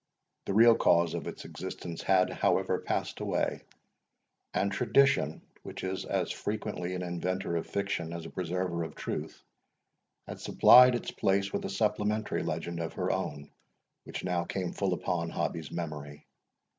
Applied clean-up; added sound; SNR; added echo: none; none; none; none.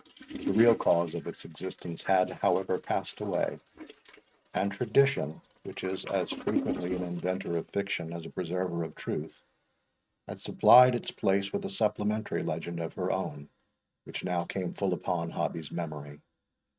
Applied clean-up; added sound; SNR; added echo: neural mask model RNNoise.